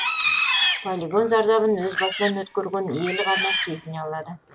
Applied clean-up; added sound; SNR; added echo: none; Livestock, farm animals, working animals; 2 dB; none.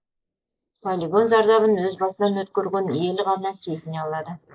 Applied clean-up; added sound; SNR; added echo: neural mask model Resemble Enhance denoiser.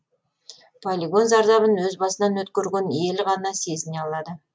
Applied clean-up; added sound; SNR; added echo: none; none; none; none.